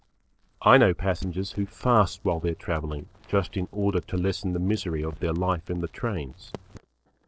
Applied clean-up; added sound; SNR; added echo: neural separator model SepFormer DNS4.